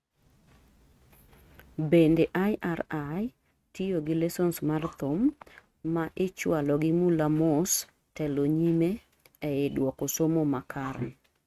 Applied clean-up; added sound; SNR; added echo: neural mask model RNNoise.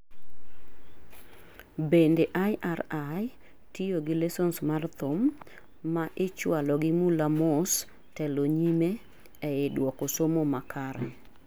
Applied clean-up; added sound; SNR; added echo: none; none; none; none.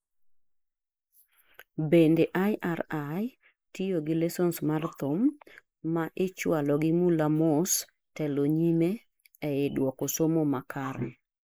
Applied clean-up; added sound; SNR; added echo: neural mask model Resemble Enhance denoiser.